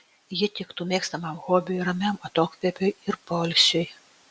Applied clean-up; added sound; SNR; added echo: none; none; none; none.